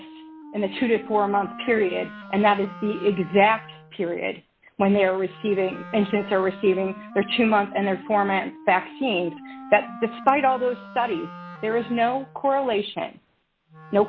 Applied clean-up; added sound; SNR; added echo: none; Wind instrument, woodwind instrument; 17 dB; none.